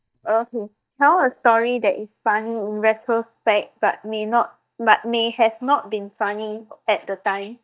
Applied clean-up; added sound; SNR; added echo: neural mask model DeepFilterNet 3.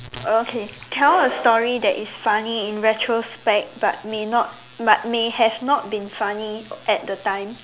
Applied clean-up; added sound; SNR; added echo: none; none; none; none.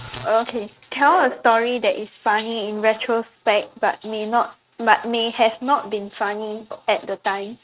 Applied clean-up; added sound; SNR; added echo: neural mask model RNNoise.